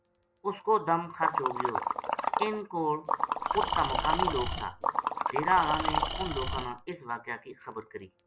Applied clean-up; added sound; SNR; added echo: none; Engine / Tools + Liquid; -2 dB; none.